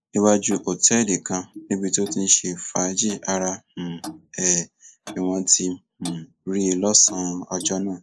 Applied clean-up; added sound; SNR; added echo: neural mask model Resemble Enhance denoiser.